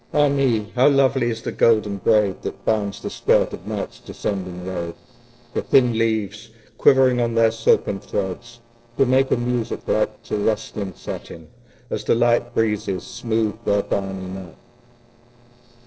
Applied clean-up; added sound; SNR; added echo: neural separator model SepFormer DNS4.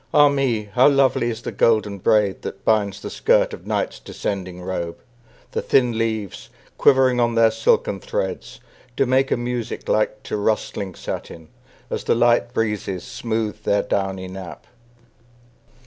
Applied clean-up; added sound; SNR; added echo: none; none; none; none.